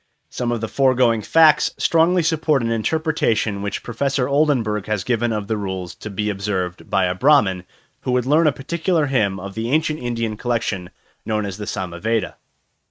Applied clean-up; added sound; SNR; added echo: neural mask model RNNoise.